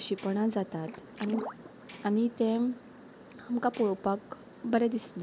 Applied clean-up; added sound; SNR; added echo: none; Tambourine + Water / Splash, splatter; 16 dB; none.